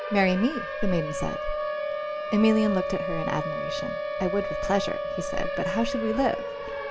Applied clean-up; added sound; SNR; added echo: none; Siren; 3 dB; none.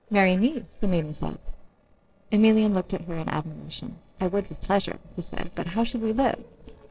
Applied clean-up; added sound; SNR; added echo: neural separator model SepFormer DNS4.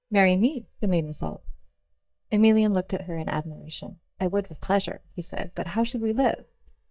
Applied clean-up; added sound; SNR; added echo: neural mask model DeepFilterNet 3.